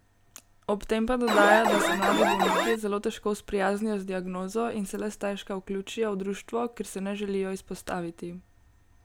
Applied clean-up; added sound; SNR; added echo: none; Alarm; -5 dB; none.